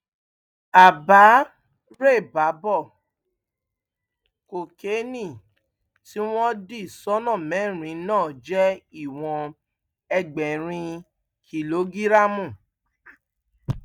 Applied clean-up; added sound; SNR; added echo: neural mask model DeepFilterNet 3.